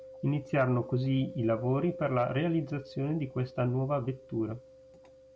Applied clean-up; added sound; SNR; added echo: none; Mallet percussion; 16 dB; none.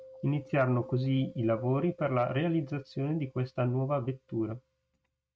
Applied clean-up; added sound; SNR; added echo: neural mask model RNNoise.